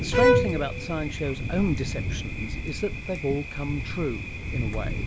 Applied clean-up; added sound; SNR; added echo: none; Thunder + Bowed string instrument; -3 dB; none.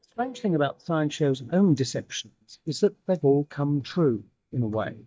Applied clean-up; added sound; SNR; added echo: neural mask model DeepFilterNet 3.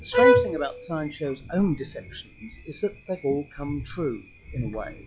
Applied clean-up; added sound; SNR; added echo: classical method log-MMSE.